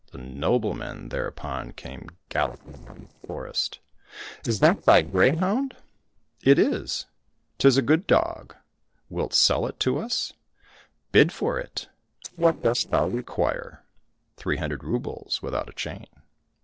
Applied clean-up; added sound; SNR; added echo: neural separator model SepFormer DNS4.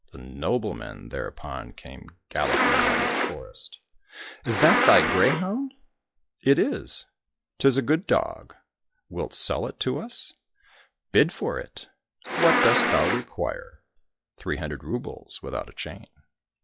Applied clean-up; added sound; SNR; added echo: classical method log-MMSE.